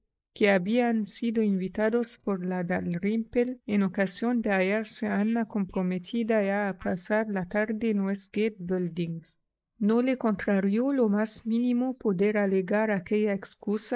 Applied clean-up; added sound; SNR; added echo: neural mask model Resemble Enhance denoiser.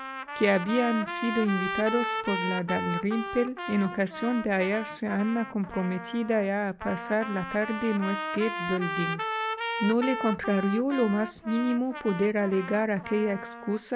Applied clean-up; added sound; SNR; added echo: none; Trumpet; 7 dB; none.